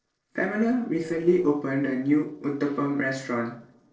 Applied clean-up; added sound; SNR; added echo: neural separator model SepFormer DNS4.